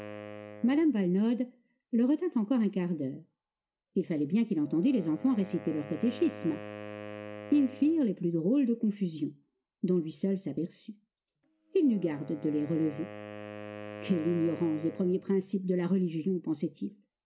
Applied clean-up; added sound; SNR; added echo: none; Wind instrument, woodwind instrument; 17 dB; none.